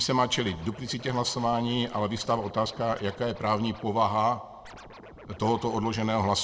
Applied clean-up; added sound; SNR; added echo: none; Scratching (performance technique); 19 dB; reverberation time 0.5 s.